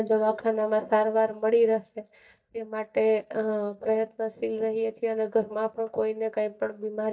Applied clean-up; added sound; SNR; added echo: neural mask model DeepFilterNet 3.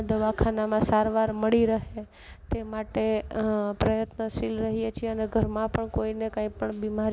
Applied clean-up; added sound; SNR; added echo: none; none; none; none.